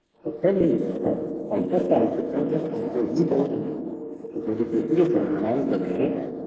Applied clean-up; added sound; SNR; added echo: neural mask model Resemble Enhance denoiser.